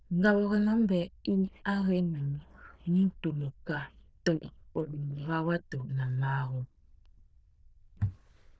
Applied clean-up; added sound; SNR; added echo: neural diffusion model UNIVERSE++.